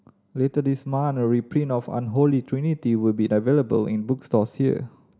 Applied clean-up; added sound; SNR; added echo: none; none; none; none.